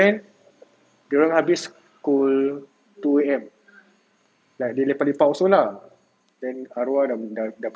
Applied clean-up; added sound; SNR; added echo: none; none; none; none.